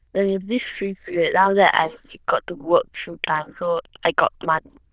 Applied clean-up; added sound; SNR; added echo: neural diffusion model UNIVERSE++.